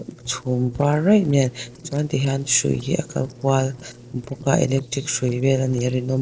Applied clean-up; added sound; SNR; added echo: neural separator model SepFormer DNS4.